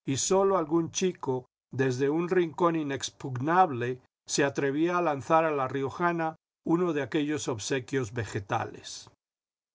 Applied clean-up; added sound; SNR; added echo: neural separator model SepFormer DNS4.